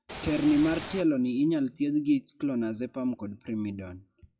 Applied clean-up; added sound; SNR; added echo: classical method WPE with log-MMSE.